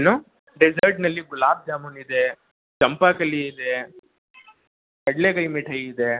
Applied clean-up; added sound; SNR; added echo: none; none; none; none.